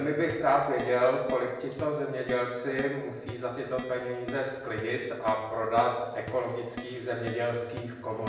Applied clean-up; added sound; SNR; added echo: none; Keyboard (musical); 14 dB; reverberation time 0.8 s.